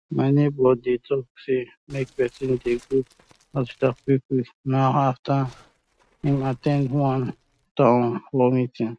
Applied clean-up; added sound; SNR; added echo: neural mask model RNNoise.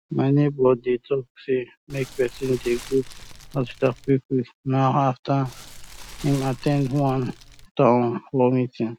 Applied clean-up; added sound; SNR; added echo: none; Fire; 17 dB; none.